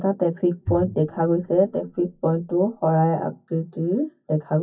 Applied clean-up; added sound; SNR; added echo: classical method WPE with log-MMSE.